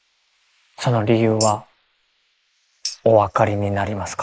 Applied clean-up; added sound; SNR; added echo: neural mask model Resemble Enhance denoiser.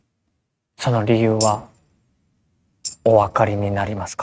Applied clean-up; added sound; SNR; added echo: neural mask model RNNoise.